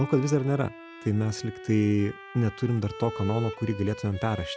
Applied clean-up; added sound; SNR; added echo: none; Bowed string instrument; 14 dB; none.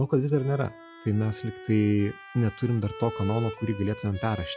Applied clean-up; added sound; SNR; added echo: classical method log-MMSE.